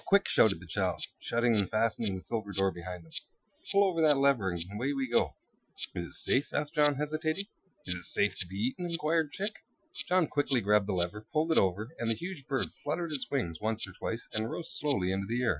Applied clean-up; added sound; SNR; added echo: classical method Wiener filter.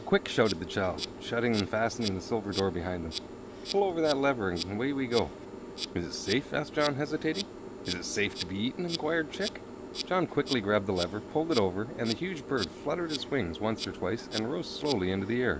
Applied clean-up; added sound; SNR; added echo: none; Insect; 9 dB; none.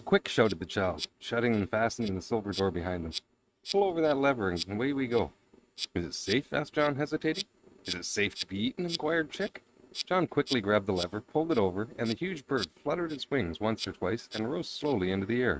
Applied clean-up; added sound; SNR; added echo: neural mask model RNNoise.